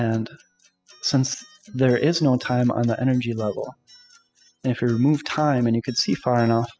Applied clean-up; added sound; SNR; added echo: classical method spectral subtraction.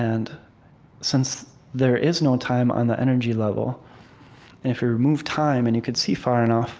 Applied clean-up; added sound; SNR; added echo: none; none; none; none.